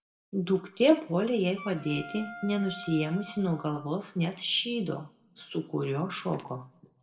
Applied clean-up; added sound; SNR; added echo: none; Wind instrument, woodwind instrument; 16 dB; reverberation time 0.4 s.